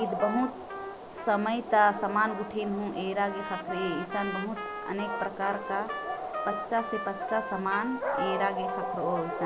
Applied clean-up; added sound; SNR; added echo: none; Dog + Trumpet; 4 dB; none.